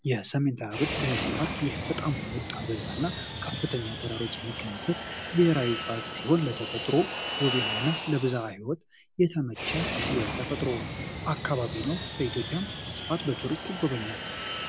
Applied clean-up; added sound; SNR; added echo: none; Fixed-wing aircraft, airplane; 5 dB; none.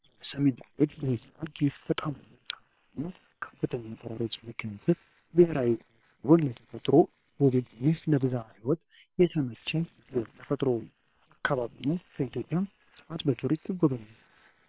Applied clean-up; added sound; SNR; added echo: neural separator model SepFormer WHAM!.